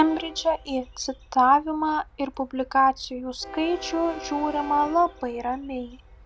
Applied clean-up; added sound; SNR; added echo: none; Train; 17 dB; none.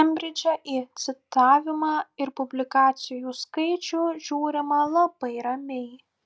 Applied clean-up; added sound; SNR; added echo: none; none; none; none.